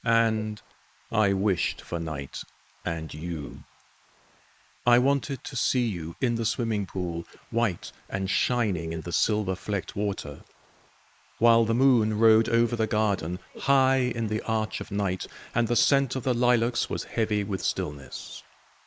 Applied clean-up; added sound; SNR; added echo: neural mask model Resemble Enhance denoiser.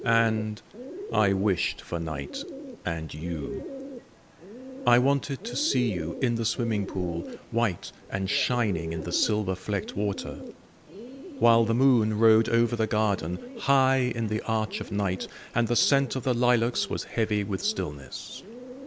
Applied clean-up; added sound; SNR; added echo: none; Bird; 13 dB; none.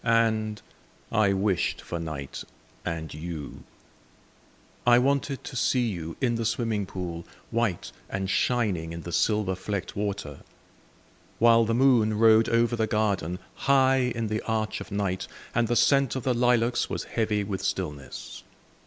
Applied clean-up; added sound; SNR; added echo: none; none; none; none.